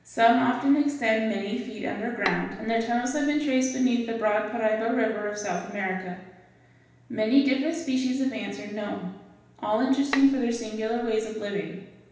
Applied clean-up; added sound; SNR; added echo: none; Bowed string instrument; 11 dB; reverberation time 0.9 s.